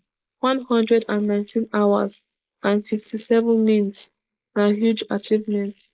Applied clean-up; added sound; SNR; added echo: neural mask model Resemble Enhance denoiser.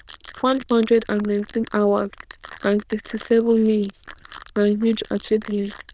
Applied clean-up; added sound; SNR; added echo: neural diffusion model UNIVERSE++.